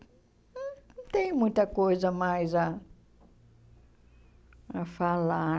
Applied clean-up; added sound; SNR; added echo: none; none; none; none.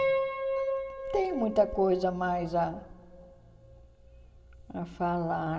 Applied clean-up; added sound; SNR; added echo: none; Piano; 4 dB; reverberation time 2.8 s.